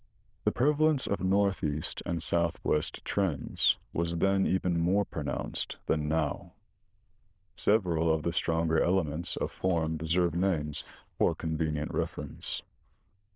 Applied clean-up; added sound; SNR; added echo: neural diffusion model UNIVERSE++.